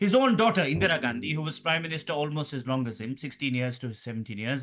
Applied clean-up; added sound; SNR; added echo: neural mask model DeepFilterNet 3.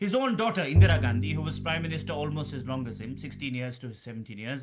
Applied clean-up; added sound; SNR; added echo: none; Bowed string instrument; -4 dB; none.